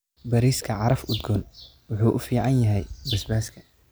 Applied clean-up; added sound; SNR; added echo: none; none; none; none.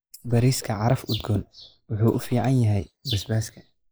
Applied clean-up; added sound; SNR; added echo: neural mask model Resemble Enhance denoiser.